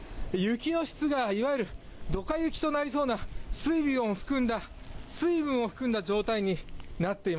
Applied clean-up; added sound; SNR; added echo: none; none; none; none.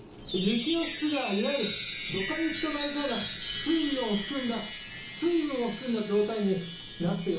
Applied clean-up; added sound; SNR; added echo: none; Chime; 7 dB; reverberation time 0.8 s.